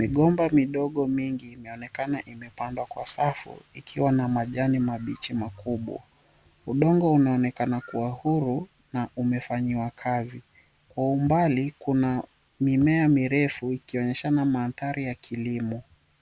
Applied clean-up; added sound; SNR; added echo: none; none; none; none.